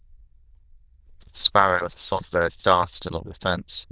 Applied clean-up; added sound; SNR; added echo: neural diffusion model UNIVERSE++.